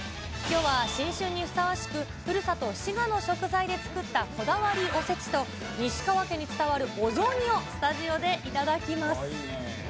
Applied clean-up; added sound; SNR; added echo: none; none; none; none.